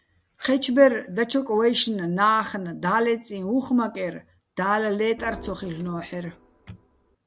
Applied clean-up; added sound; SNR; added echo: none; Organ; 20 dB; none.